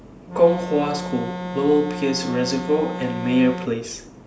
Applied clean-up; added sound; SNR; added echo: none; Organ; 8 dB; none.